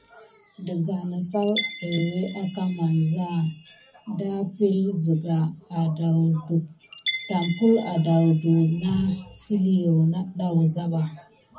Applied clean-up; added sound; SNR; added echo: none; Chime; 11 dB; reverberation time 0.4 s.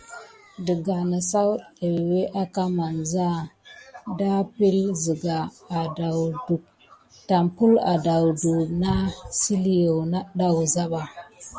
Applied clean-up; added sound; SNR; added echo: none; none; none; none.